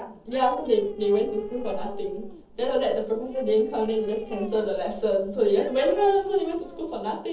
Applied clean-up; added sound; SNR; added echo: neural separator model SepFormer DNS4.